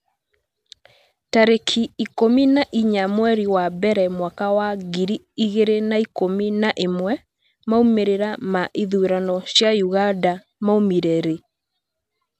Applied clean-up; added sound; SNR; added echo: none; none; none; none.